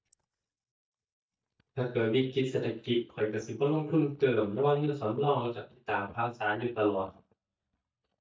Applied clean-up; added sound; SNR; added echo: neural mask model DeepFilterNet 3.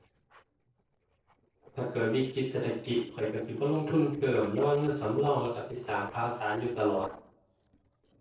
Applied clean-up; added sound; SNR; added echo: neural separator model SepFormer DNS4.